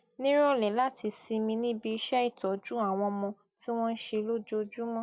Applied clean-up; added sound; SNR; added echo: none; none; none; none.